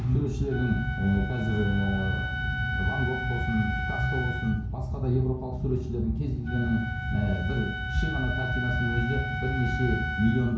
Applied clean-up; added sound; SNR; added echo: none; Wind instrument, woodwind instrument; 8 dB; reverberation time 0.6 s.